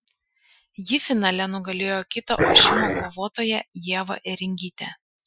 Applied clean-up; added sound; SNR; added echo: classical method Wiener filter.